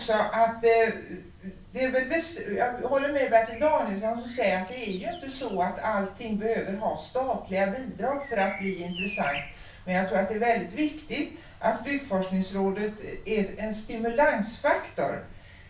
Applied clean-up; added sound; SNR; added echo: none; Bird vocalization, bird call, bird song; 19 dB; reverberation time 0.3 s.